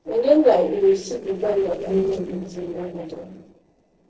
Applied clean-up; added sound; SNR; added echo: neural separator model SepFormer DNS4.